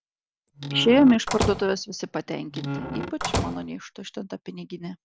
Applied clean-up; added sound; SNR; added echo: none; Squeak / Slam / Wood; 6 dB; none.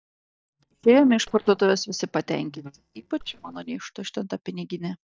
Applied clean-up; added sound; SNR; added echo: neural mask model DeepFilterNet 3.